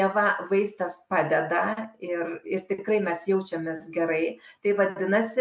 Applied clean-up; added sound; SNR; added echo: none; none; none; none.